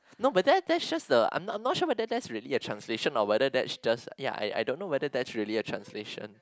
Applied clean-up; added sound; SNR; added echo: none; none; none; none.